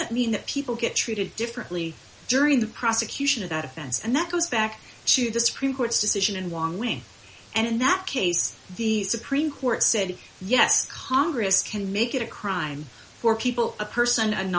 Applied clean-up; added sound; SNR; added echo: none; none; none; none.